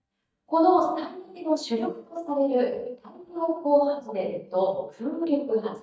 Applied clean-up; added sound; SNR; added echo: neural mask model DeepFilterNet 3.